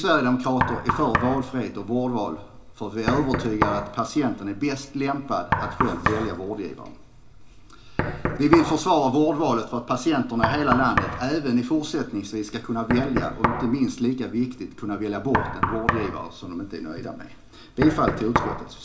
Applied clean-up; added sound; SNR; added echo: none; Knock; 5 dB; reverberation time 0.2 s.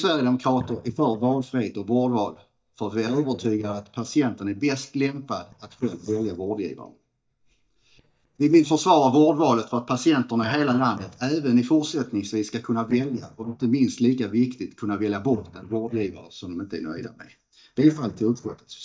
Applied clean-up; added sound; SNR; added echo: neural mask model DeepFilterNet 3.